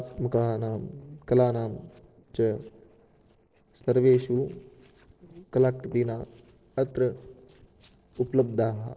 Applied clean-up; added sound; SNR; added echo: neural separator model SepFormer DNS4.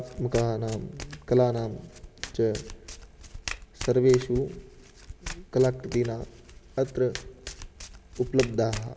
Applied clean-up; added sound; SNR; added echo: none; Domestic sounds, home sounds; 13 dB; none.